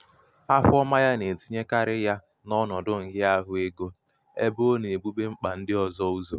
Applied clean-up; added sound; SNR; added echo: none; none; none; none.